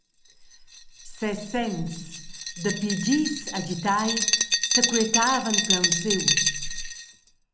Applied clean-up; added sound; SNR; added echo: none; Glass; -1 dB; none.